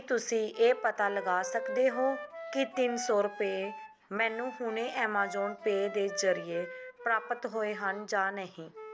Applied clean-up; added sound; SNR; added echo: none; Wind instrument, woodwind instrument; 12 dB; none.